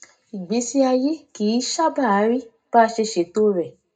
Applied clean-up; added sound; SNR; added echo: none; none; none; reverberation time 0.2 s.